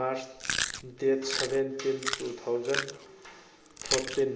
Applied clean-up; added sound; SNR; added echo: none; Chewing, mastication; 4 dB; reverberation time 0.6 s.